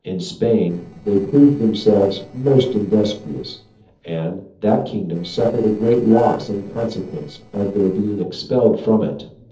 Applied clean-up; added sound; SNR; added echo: neural separator model SepFormer DNS4.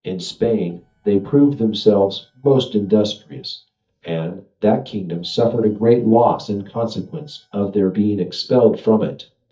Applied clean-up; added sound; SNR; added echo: neural mask model DeepFilterNet 3.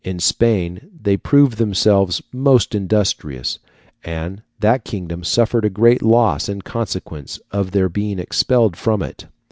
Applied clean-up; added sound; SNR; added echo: none; none; none; none.